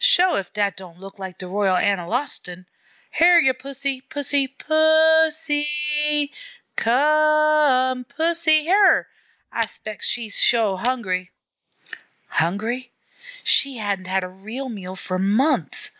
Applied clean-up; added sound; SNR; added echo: neural mask model Resemble Enhance denoiser.